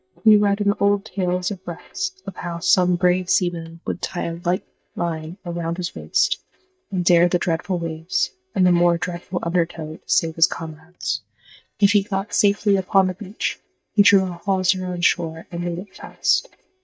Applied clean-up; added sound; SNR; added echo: neural mask model DeepFilterNet 3.